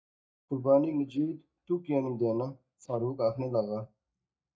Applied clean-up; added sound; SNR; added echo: neural mask model DeepFilterNet 3.